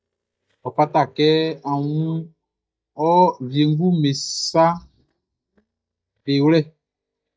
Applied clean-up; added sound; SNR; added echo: neural mask model DeepFilterNet 3.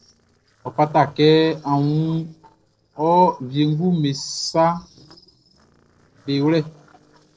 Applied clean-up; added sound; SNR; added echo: neural separator model SepFormer DNS4.